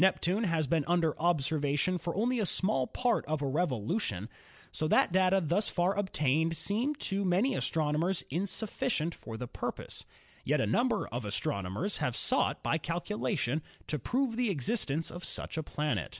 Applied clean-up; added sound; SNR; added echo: none; none; none; none.